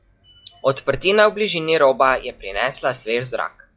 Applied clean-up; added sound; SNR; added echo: classical method log-MMSE.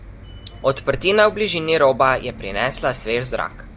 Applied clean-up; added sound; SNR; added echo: none; Bus; 17 dB; none.